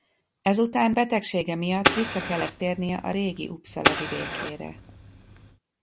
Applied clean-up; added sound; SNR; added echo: none; Fire; 2 dB; none.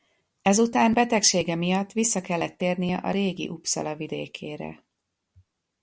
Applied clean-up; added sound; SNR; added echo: none; none; none; none.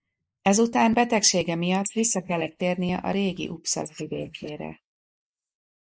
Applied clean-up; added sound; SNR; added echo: neural mask model Resemble Enhance denoiser.